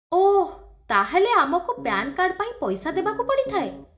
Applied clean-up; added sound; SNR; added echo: neural mask model DeepFilterNet 3.